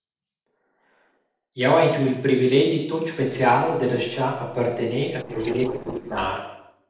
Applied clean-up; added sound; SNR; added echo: neural separator model SepFormer DNS4.